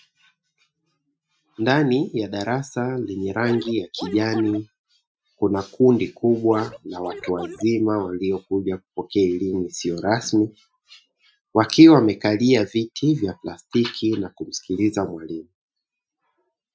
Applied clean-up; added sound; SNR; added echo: classical method Wiener filter.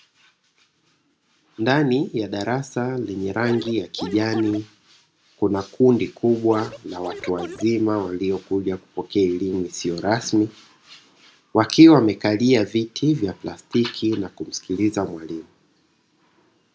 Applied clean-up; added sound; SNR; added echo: none; Scratching (performance technique); 14 dB; none.